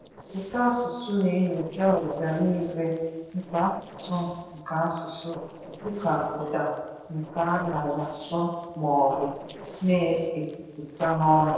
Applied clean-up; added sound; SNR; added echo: neural separator model SepFormer DNS4.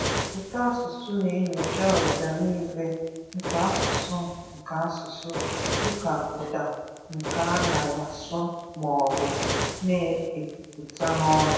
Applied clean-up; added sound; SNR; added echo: none; Fire; 4 dB; reverberation time 1.1 s.